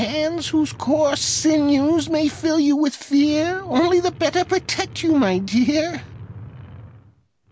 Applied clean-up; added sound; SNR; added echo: none; Truck; 18 dB; none.